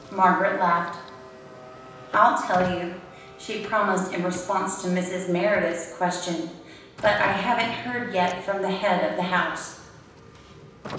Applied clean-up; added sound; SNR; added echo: none; Car; 17 dB; reverberation time 0.9 s.